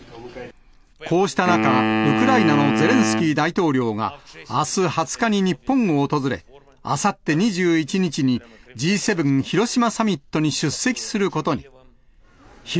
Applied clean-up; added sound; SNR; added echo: none; Wind instrument, woodwind instrument; 1 dB; none.